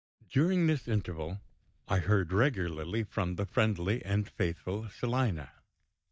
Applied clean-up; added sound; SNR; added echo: neural mask model DeepFilterNet 3.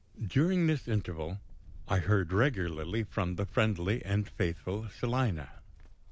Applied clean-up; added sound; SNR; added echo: none; Livestock, farm animals, working animals; 16 dB; none.